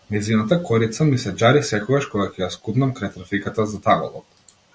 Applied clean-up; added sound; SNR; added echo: none; none; none; none.